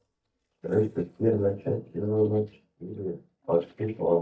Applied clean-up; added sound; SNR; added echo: neural mask model DeepFilterNet 3.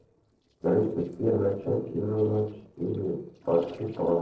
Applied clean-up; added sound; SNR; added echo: neural separator model SepFormer DNS4.